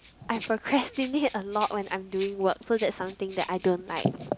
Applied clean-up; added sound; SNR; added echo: none; Rattle (instrument); 15 dB; none.